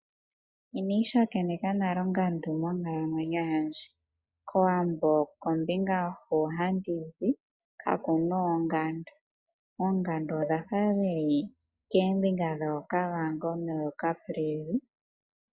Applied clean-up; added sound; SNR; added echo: neural mask model DeepFilterNet 3.